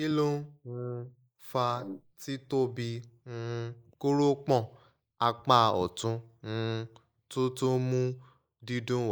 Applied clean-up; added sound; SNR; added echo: neural mask model Resemble Enhance denoiser.